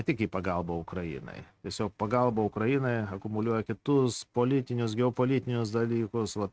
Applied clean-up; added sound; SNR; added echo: neural mask model RNNoise.